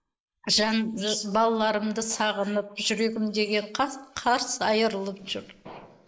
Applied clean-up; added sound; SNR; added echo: neural mask model Resemble Enhance denoiser.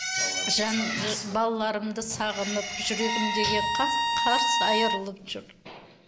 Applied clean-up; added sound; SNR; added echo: none; Bowed string instrument; 0 dB; none.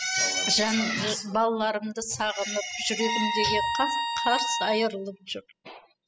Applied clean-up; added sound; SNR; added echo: classical method spectral subtraction.